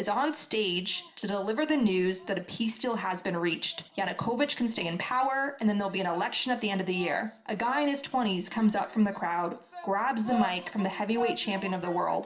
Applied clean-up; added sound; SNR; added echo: none; none; none; reverberation time 0.4 s.